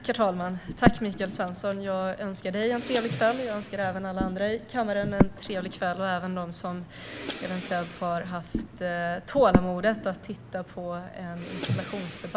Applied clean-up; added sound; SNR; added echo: none; Breathing; 4 dB; none.